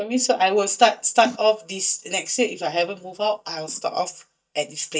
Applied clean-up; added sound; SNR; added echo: neural mask model DeepFilterNet 3.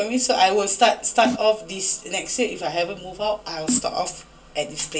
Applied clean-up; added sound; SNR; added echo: none; Snare drum; 7 dB; reverberation time 0.2 s.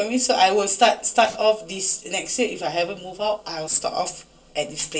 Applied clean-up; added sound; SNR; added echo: neural separator model SepFormer DNS4.